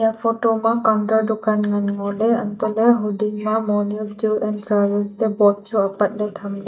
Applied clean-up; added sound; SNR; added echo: neural mask model DeepFilterNet 3.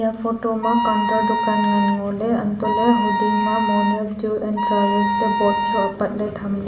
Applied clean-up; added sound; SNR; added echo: none; Wind instrument, woodwind instrument; 1 dB; reverberation time 2.5 s.